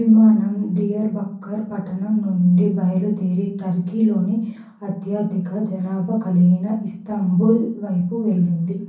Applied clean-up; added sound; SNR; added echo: none; none; none; reverberation time 0.6 s.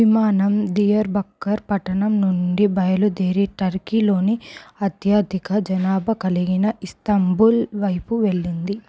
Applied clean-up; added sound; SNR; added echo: none; none; none; none.